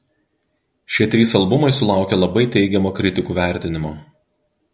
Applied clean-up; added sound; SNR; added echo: none; none; none; none.